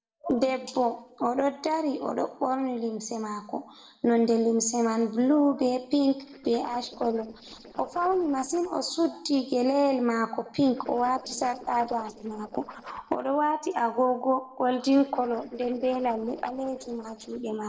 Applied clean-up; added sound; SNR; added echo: neural separator model SepFormer DNS4.